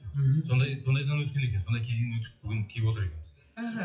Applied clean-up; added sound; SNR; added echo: classical method WPE with log-MMSE.